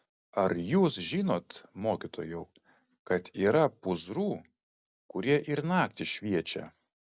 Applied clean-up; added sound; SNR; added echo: none; none; none; none.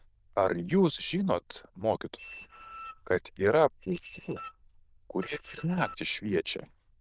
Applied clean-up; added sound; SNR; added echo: neural diffusion model UNIVERSE++.